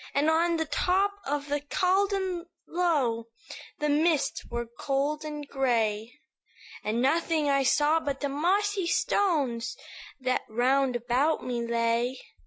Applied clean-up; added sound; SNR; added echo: none; none; none; none.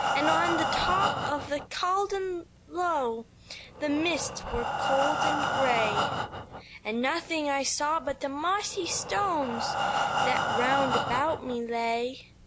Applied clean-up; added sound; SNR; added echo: none; Breathing; 2 dB; none.